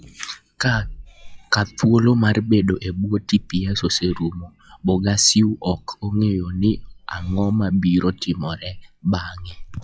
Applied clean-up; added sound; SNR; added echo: classical method log-MMSE.